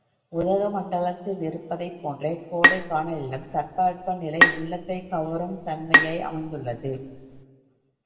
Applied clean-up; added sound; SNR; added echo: none; Bowed string instrument; -4 dB; reverberation time 1.4 s.